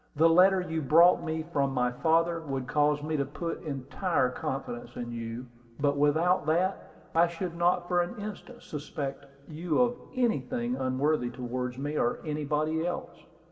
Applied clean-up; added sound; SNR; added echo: none; none; none; reverberation time 1.4 s.